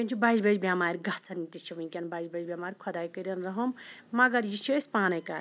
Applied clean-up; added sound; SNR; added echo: none; none; none; none.